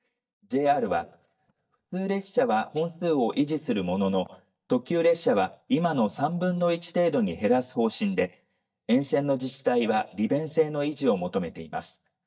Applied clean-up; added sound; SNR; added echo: neural mask model DeepFilterNet 3.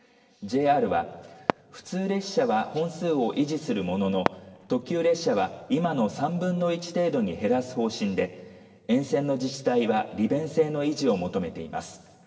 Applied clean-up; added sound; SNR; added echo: none; Fireworks; 11 dB; reverberation time 1.5 s.